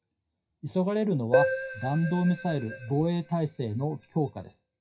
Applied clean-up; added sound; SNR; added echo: classical method WPE with log-MMSE.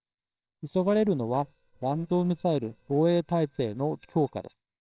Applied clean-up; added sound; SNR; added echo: neural separator model SepFormer WHAMR!.